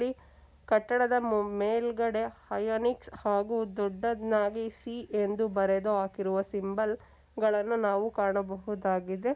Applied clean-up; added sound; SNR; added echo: none; none; none; none.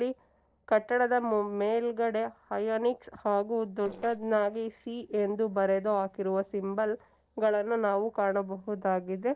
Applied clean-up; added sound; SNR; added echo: neural separator model SepFormer DNS4.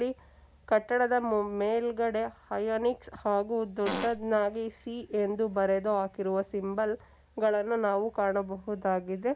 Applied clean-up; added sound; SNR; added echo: none; Fart; 6 dB; none.